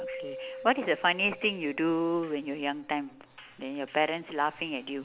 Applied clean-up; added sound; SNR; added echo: none; Keyboard (musical); 15 dB; none.